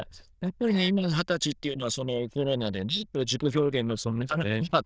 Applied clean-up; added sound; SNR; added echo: neural diffusion model UNIVERSE++.